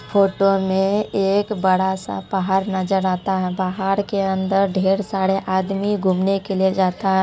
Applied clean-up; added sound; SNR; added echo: none; none; none; none.